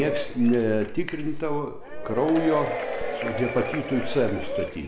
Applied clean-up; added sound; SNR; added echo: none; Applause / Crowd / Cheering; 7 dB; none.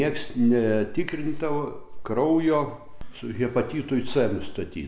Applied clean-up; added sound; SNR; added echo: none; none; none; none.